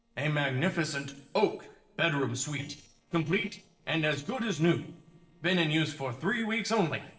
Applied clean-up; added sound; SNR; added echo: neural separator model SepFormer DNS4.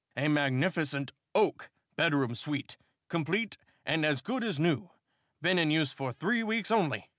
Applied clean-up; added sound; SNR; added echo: none; none; none; none.